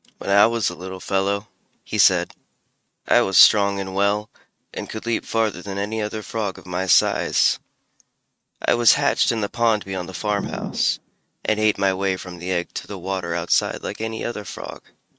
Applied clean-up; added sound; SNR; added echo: neural mask model RNNoise.